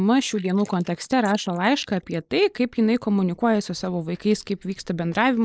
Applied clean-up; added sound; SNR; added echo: neural mask model Resemble Enhance denoiser.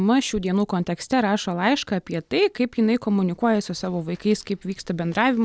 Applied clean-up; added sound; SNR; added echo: none; none; none; none.